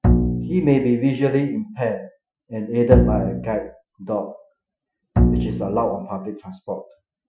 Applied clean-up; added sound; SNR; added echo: classical method Wiener filter.